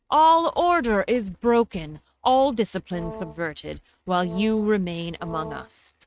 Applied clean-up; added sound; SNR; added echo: neural mask model RNNoise.